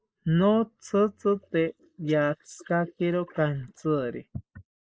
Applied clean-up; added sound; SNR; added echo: neural mask model Resemble Enhance denoiser.